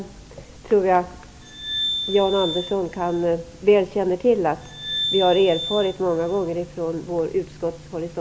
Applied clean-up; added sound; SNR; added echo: none; Glass; 8 dB; none.